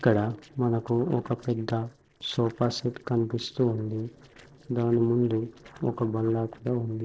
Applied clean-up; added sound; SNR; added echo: neural separator model SepFormer DNS4.